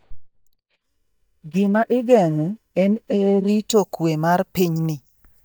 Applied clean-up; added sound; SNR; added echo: neural mask model DeepFilterNet 3.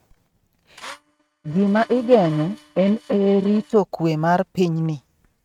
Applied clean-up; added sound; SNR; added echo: neural mask model RNNoise.